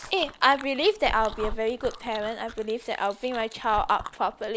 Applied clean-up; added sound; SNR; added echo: none; Chewing, mastication; 12 dB; none.